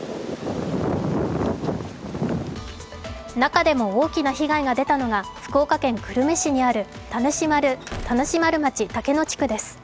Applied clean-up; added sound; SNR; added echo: none; Slam; 14 dB; none.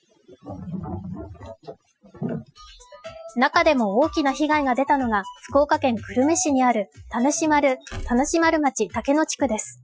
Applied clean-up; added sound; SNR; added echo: classical method Wiener filter.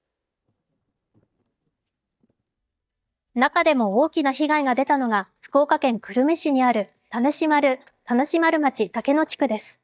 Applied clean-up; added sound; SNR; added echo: neural mask model DeepFilterNet 3.